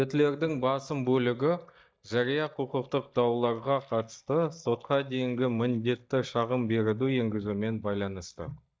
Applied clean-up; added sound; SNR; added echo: neural mask model DeepFilterNet 3.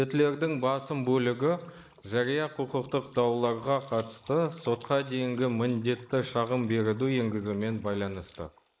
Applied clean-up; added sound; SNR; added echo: neural mask model Resemble Enhance denoiser.